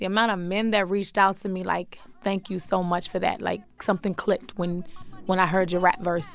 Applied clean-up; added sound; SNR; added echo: none; none; none; none.